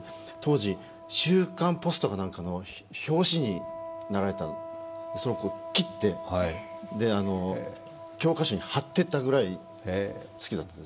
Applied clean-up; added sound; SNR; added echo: none; Wind instrument, woodwind instrument; 13 dB; none.